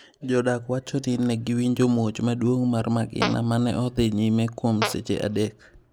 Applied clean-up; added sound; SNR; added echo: none; Fart; 10 dB; none.